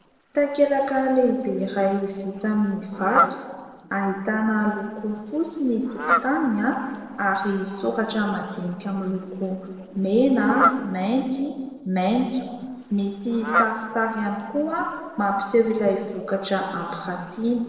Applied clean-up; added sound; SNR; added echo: neural separator model SepFormer DNS4.